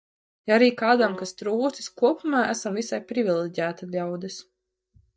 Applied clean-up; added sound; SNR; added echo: neural mask model DeepFilterNet 3.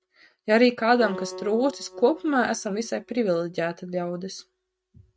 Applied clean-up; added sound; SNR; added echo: neural mask model RNNoise.